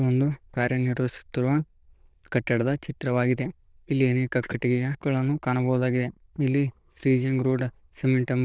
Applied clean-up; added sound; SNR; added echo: neural diffusion model UNIVERSE++.